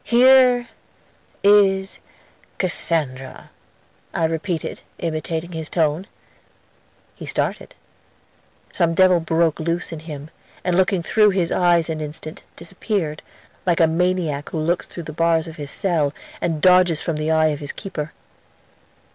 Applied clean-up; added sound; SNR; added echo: none; none; none; none.